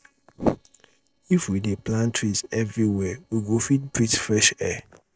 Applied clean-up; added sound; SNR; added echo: neural separator model SepFormer DNS4.